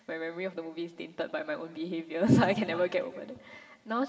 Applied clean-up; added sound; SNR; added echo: none; none; none; reverberation time 1.4 s.